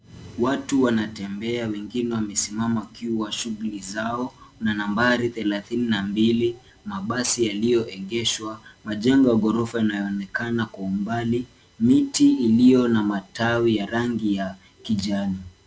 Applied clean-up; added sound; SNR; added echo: none; none; none; none.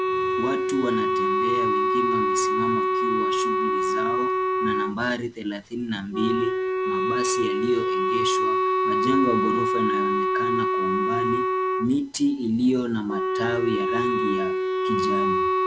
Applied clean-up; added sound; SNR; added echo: none; Wind instrument, woodwind instrument; -4 dB; none.